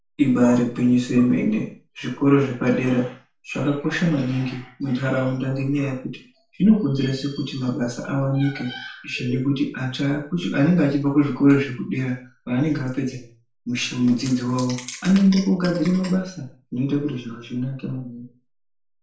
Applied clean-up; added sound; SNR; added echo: none; none; none; reverberation time 0.4 s.